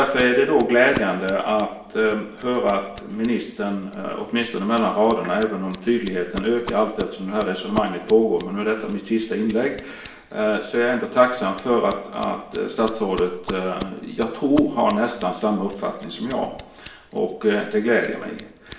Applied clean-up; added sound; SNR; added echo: none; Scissors; 13 dB; reverberation time 0.7 s.